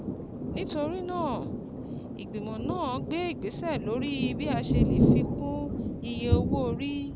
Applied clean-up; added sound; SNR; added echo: none; Thunder; -4 dB; none.